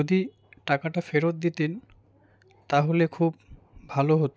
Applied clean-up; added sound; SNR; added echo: none; none; none; none.